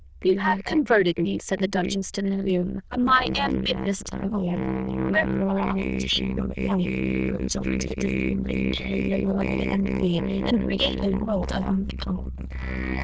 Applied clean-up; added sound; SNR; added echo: neural diffusion model UNIVERSE++.